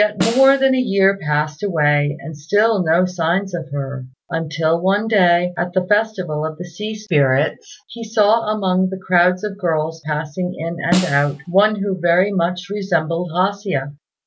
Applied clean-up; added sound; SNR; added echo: none; Snare drum; 10 dB; none.